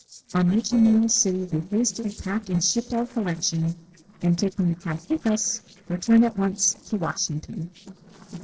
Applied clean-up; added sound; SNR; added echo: neural separator model SepFormer DNS4.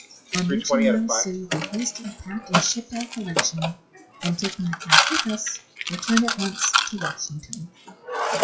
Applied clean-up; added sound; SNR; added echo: classical method WPE with log-MMSE.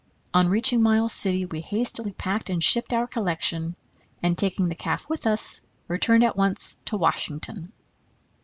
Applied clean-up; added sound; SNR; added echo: none; none; none; none.